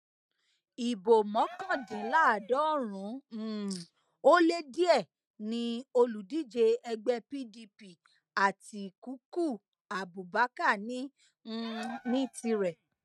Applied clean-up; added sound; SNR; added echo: neural mask model RNNoise.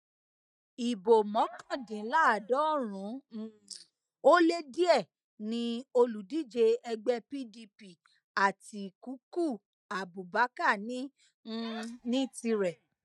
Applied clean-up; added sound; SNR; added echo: neural mask model DeepFilterNet 3.